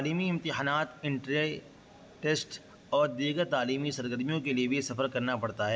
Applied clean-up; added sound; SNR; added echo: none; none; none; none.